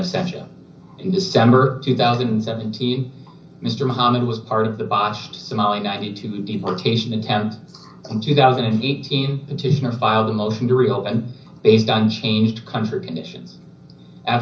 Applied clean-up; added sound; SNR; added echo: none; none; none; reverberation time 0.5 s.